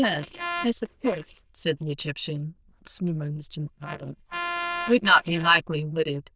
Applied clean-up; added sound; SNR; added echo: neural diffusion model UNIVERSE++.